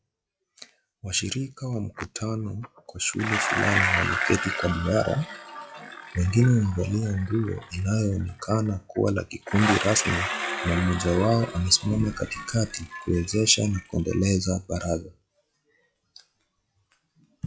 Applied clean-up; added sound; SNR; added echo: classical method log-MMSE.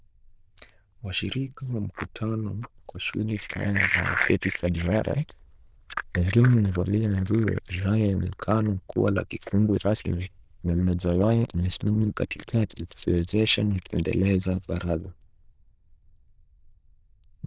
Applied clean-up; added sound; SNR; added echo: neural diffusion model UNIVERSE++.